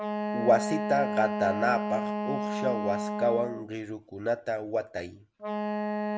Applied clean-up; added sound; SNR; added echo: none; Wind instrument, woodwind instrument; 2 dB; none.